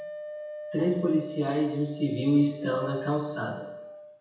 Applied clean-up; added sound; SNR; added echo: none; Wind instrument, woodwind instrument; 12 dB; reverberation time 0.9 s.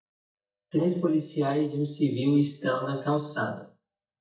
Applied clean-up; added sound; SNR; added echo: neural mask model DeepFilterNet 3.